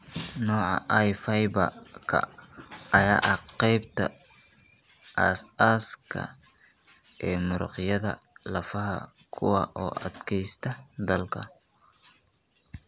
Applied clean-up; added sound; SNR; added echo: none; none; none; none.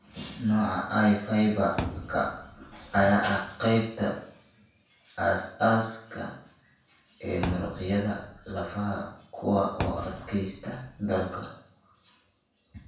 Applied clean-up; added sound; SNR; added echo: none; Thump, thud; 9 dB; reverberation time 0.6 s.